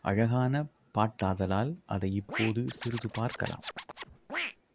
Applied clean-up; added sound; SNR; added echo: none; Scratching (performance technique); 9 dB; none.